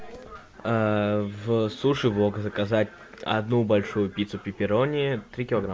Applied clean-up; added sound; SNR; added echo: none; none; none; none.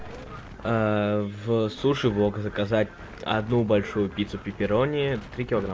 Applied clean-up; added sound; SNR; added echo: none; Wind; 18 dB; none.